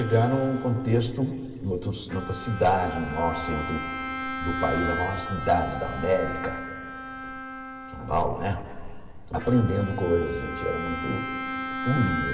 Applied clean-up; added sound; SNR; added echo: none; Bowed string instrument; 8 dB; reverberation time 2.3 s.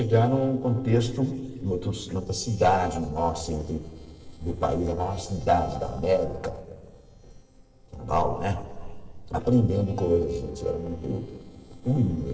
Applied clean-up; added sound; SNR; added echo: neural separator model SepFormer DNS4.